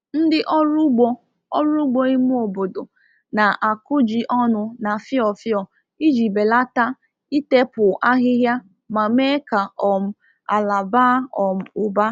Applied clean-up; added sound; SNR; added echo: none; none; none; none.